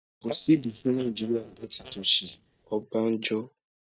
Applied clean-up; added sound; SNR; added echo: neural mask model DeepFilterNet 3.